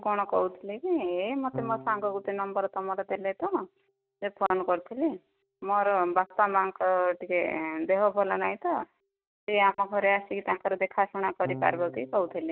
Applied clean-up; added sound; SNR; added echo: neural mask model RNNoise.